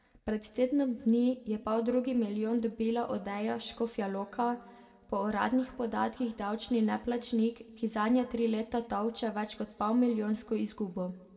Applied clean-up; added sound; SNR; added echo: none; none; none; reverberation time 1.2 s.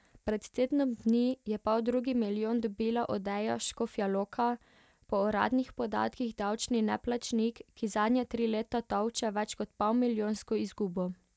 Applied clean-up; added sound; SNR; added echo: none; none; none; none.